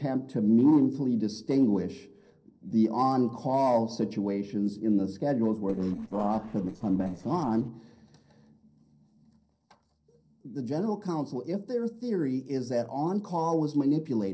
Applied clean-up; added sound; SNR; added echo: neural separator model SepFormer DNS4.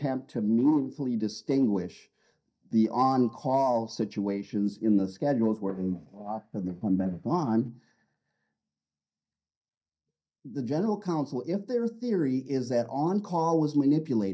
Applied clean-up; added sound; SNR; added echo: neural mask model DeepFilterNet 3.